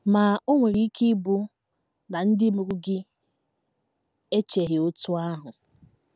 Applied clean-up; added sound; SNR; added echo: none; none; none; none.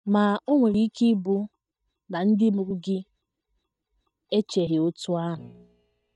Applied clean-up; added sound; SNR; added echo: neural mask model DeepFilterNet 3.